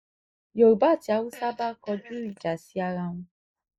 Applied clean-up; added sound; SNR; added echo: neural mask model Resemble Enhance denoiser.